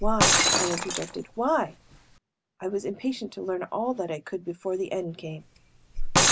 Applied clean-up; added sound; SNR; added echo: none; Shatter; -3 dB; none.